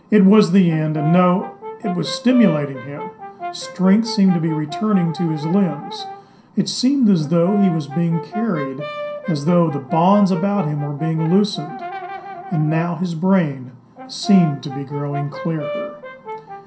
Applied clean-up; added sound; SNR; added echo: none; Brass instrument; 13 dB; reverberation time 0.3 s.